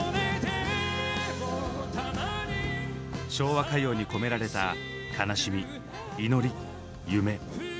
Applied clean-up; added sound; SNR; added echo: none; none; none; none.